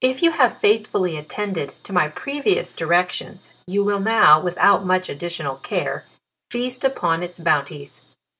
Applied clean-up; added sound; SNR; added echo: none; none; none; none.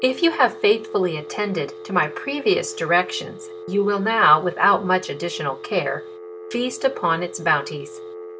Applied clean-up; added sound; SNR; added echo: none; Telephone; 14 dB; none.